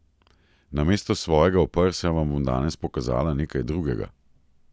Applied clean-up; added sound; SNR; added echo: none; none; none; none.